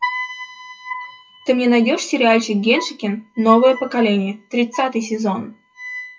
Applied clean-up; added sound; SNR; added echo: classical method WPE with log-MMSE.